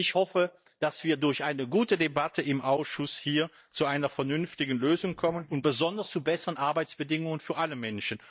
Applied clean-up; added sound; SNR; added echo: neural mask model DeepFilterNet 3.